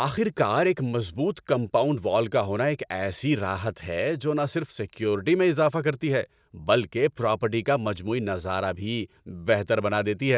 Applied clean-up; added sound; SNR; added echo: none; none; none; none.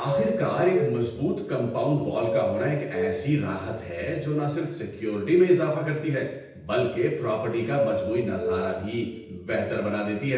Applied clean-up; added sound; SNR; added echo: none; Doorbell; 6 dB; reverberation time 0.8 s.